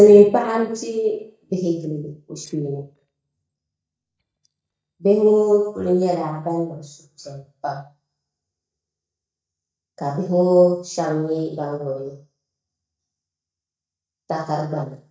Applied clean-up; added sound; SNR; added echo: neural mask model DeepFilterNet 3.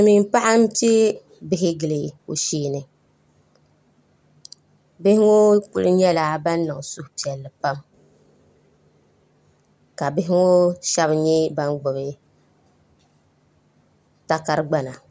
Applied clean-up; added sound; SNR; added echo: none; none; none; none.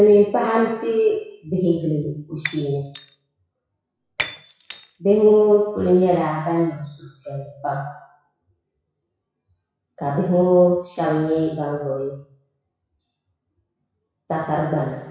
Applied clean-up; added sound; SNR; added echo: classical method WPE with log-MMSE.